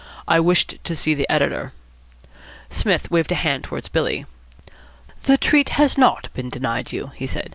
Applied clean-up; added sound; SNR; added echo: none; none; none; none.